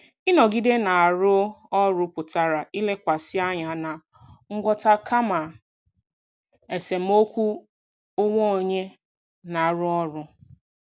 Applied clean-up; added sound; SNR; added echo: none; none; none; none.